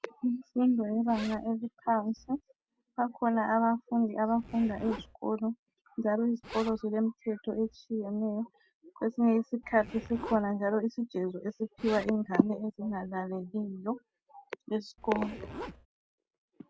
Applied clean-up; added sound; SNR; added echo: none; Zipper (clothing); 19 dB; none.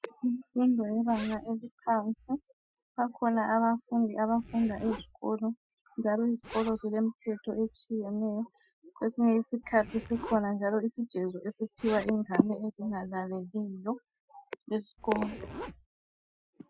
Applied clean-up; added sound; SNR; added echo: classical method Wiener filter.